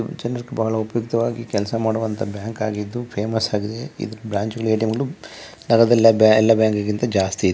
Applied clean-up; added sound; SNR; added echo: none; none; none; none.